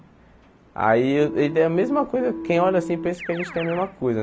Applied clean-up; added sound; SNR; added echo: none; Keyboard (musical); 12 dB; none.